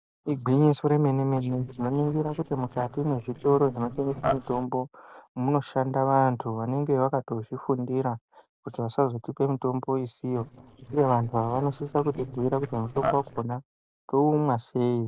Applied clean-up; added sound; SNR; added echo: neural separator model SepFormer DNS4.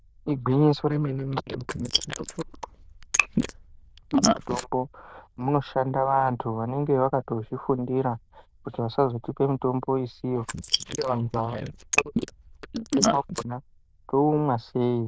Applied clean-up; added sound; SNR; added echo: neural diffusion model UNIVERSE++.